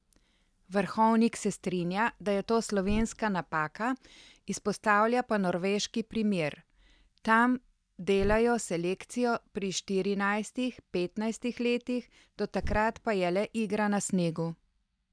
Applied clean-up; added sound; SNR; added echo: neural mask model DeepFilterNet 3.